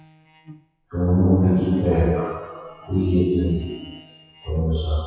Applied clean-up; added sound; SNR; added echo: classical method WPE with log-MMSE.